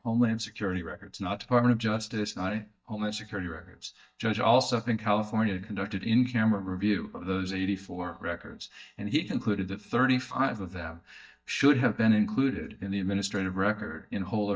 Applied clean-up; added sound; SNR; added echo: neural mask model DeepFilterNet 3.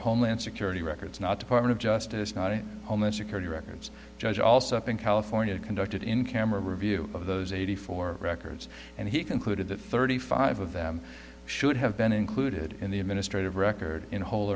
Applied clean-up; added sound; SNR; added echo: none; none; none; none.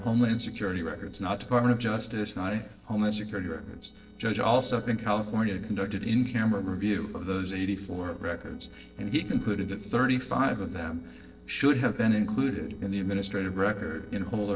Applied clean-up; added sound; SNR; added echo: neural separator model SepFormer DNS4.